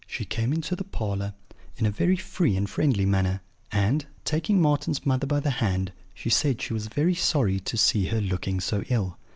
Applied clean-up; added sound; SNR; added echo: none; none; none; none.